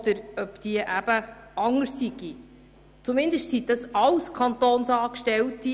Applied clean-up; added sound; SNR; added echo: none; none; none; none.